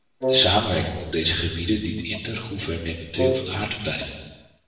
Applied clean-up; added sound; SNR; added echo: none; Wind instrument, woodwind instrument; 1 dB; reverberation time 1.1 s.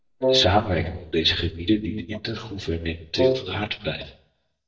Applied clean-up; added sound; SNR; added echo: neural mask model DeepFilterNet 3.